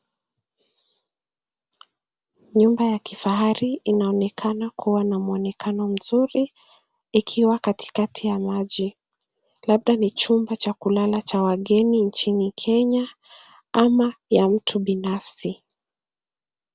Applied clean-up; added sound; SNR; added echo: none; none; none; none.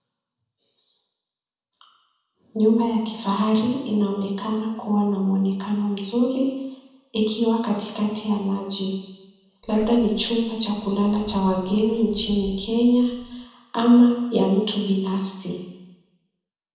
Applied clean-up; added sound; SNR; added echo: none; Zipper (clothing); 19 dB; reverberation time 1.0 s.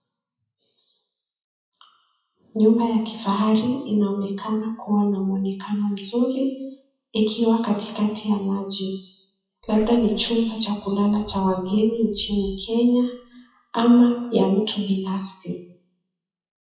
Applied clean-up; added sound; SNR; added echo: classical method WPE with log-MMSE.